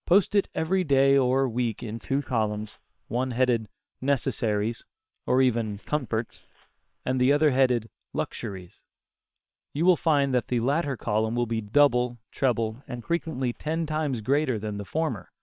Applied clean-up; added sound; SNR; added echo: neural separator model SepFormer WHAM!.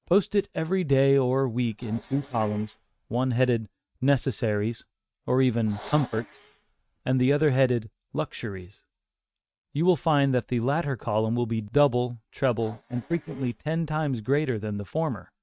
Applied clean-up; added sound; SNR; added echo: neural mask model RNNoise.